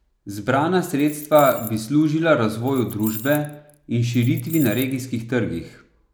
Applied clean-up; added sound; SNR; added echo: none; Keys jangling; 16 dB; none.